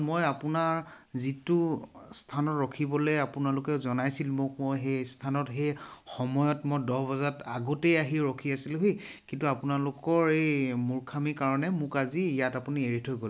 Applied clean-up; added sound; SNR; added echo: none; none; none; none.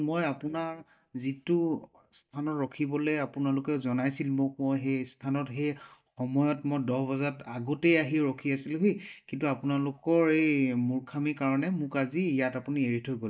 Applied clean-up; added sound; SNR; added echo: neural mask model DeepFilterNet 3.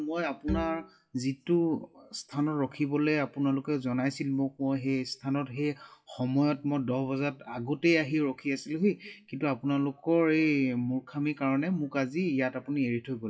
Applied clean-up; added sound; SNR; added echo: classical method WPE with log-MMSE.